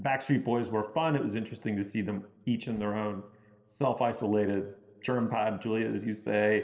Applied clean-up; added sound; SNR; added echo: neural separator model SepFormer DNS4.